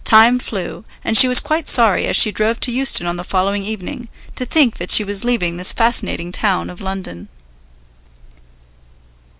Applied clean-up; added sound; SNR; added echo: none; none; none; none.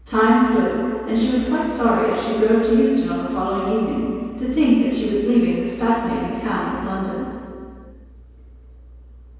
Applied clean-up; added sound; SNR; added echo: none; none; none; reverberation time 2.2 s.